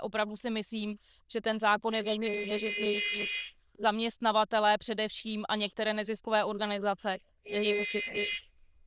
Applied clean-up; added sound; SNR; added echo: neural diffusion model UNIVERSE++.